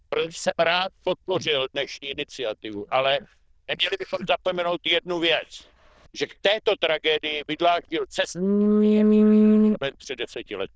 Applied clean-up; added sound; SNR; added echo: neural diffusion model UNIVERSE++.